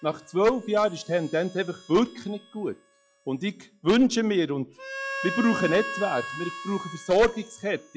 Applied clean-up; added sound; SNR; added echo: classical method log-MMSE.